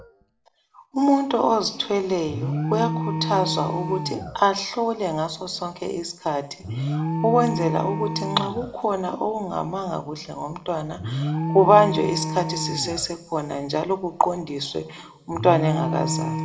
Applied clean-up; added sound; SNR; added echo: none; Alarm; 6 dB; reverberation time 1.6 s.